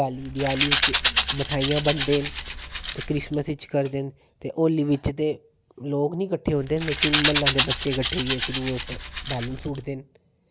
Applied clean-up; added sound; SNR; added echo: none; Rattle / Rattle (instrument); 1 dB; none.